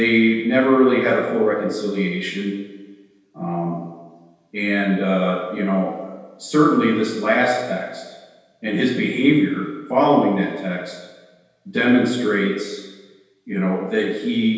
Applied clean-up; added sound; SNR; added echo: none; none; none; reverberation time 1.2 s.